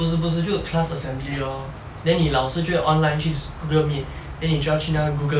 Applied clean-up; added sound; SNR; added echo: none; Tearing; 16 dB; none.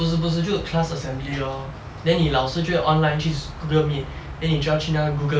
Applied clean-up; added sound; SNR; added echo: none; none; none; none.